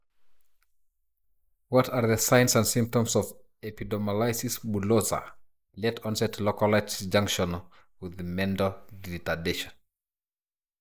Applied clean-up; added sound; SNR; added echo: neural mask model Resemble Enhance denoiser.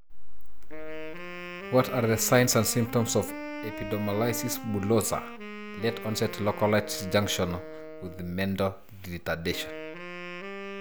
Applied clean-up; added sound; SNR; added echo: none; Wind instrument, woodwind instrument; 12 dB; none.